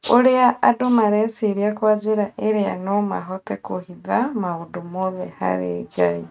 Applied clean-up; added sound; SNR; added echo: neural mask model RNNoise.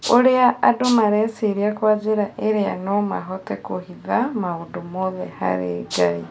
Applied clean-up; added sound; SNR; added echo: none; Rattle (instrument); 11 dB; none.